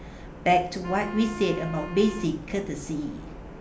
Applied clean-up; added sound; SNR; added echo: none; Wind instrument, woodwind instrument; 14 dB; none.